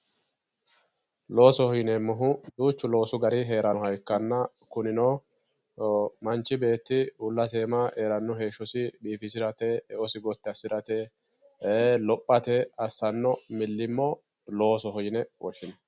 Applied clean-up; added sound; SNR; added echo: none; none; none; none.